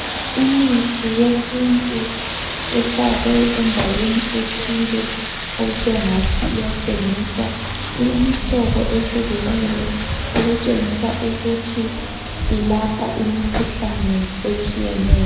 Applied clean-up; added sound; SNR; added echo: none; Rain; 3 dB; reverberation time 1.0 s.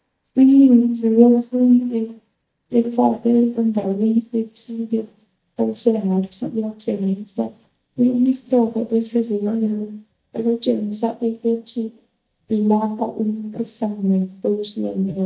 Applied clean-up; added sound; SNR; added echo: neural mask model DeepFilterNet 3.